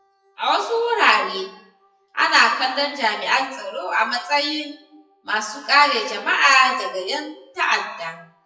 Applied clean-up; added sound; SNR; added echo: classical method WPE with log-MMSE.